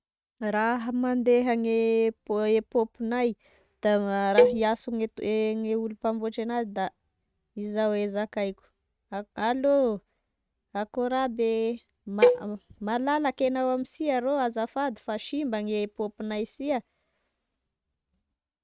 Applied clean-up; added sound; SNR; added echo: neural mask model RNNoise.